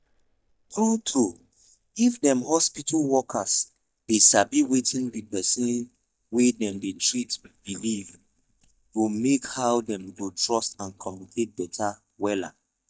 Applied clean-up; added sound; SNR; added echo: neural mask model DeepFilterNet 3.